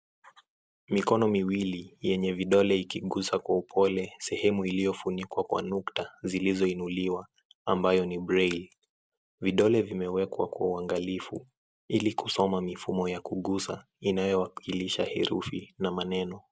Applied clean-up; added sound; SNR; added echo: none; none; none; none.